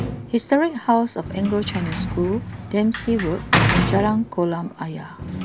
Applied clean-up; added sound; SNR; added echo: none; Sliding door / Slam; 3 dB; none.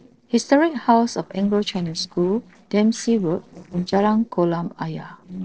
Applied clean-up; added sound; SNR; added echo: neural separator model SepFormer DNS4.